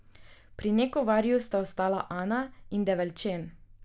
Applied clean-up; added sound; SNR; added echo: none; none; none; none.